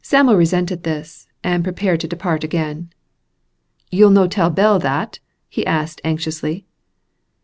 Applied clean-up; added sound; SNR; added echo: none; none; none; none.